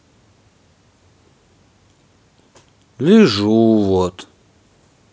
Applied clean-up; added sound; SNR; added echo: none; none; none; none.